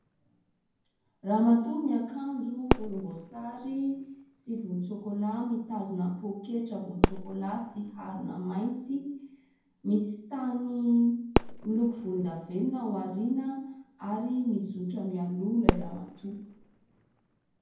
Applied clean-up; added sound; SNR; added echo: none; Fireworks; 5 dB; reverberation time 0.9 s.